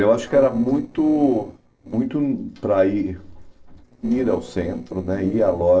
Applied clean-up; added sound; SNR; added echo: neural separator model SepFormer DNS4.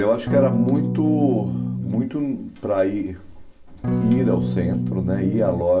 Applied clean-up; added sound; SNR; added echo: none; Electric guitar / Strum; 0 dB; reverberation time 0.1 s.